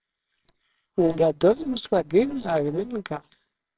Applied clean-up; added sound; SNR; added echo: neural separator model SepFormer WHAMR!.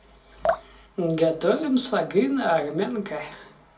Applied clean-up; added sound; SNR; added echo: none; Drip; 8 dB; reverberation time 0.3 s.